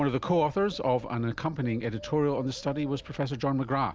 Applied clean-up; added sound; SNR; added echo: none; Bird; 20 dB; none.